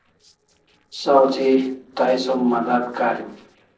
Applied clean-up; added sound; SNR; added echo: neural separator model SepFormer DNS4.